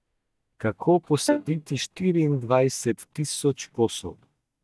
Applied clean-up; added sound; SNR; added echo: neural mask model DeepFilterNet 3.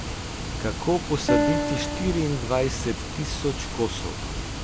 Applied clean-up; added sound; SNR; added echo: none; Piano + Water; 0 dB; none.